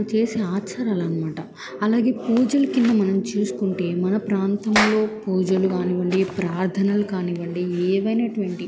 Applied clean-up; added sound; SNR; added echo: none; Clapping; 7 dB; none.